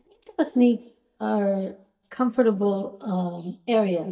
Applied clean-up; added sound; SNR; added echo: neural mask model DeepFilterNet 3.